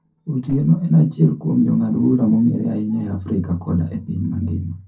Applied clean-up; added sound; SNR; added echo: neural separator model SepFormer DNS4.